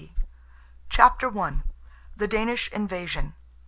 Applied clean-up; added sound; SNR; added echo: none; none; none; none.